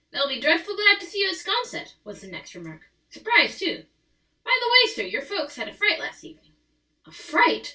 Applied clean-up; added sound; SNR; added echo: none; none; none; reverberation time 0.2 s.